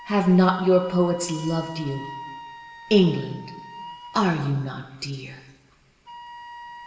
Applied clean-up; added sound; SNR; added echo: none; Wind instrument, woodwind instrument; 17 dB; reverberation time 1.3 s.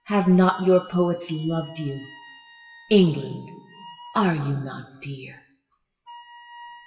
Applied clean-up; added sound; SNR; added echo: classical method WPE with log-MMSE.